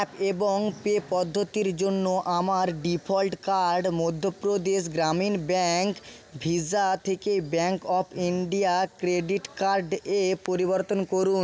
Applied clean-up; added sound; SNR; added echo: none; none; none; none.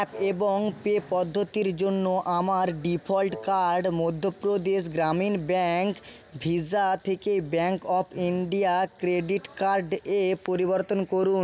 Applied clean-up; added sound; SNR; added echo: none; Wind instrument, woodwind instrument; 16 dB; none.